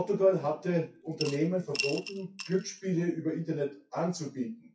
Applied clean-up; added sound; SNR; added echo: classical method WPE with log-MMSE.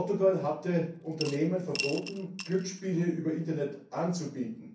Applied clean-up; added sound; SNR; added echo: none; Coin (dropping) / Glass; 11 dB; reverberation time 0.6 s.